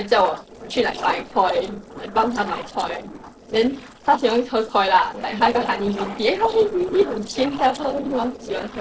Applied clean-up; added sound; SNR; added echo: neural separator model SepFormer DNS4.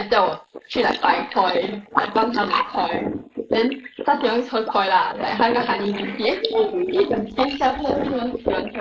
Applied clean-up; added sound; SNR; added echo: neural mask model Resemble Enhance denoiser.